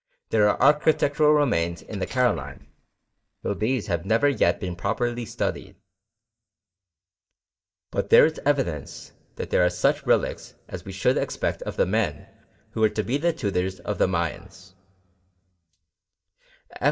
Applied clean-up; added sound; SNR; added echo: neural mask model DeepFilterNet 3.